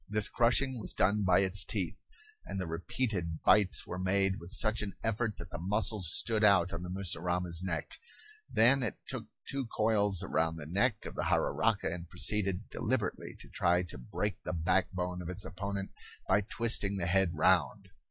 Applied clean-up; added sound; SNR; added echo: none; none; none; none.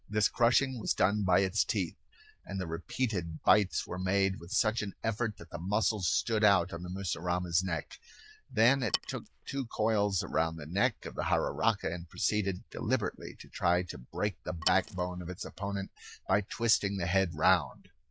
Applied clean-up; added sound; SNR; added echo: neural diffusion model UNIVERSE++.